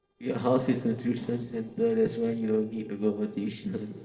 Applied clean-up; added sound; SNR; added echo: neural separator model SepFormer DNS4.